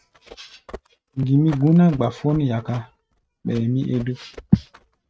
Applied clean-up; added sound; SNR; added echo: neural mask model RNNoise.